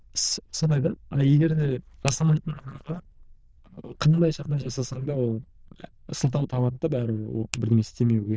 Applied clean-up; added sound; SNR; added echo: neural diffusion model UNIVERSE++.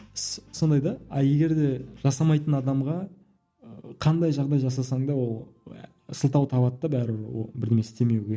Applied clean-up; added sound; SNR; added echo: none; none; none; none.